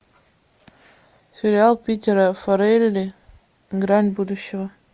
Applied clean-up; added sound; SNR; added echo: none; none; none; none.